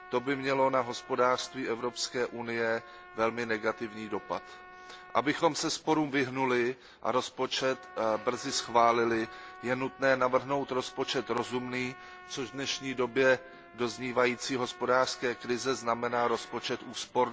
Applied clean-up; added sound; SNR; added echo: none; Trumpet; 19 dB; none.